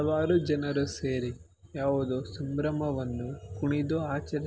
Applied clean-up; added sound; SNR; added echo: none; none; none; none.